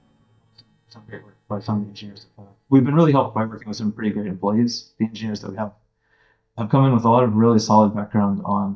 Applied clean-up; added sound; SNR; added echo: neural mask model DeepFilterNet 3.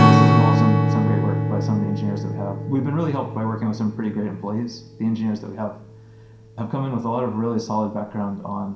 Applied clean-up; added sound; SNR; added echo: none; Strum; -3 dB; reverberation time 0.5 s.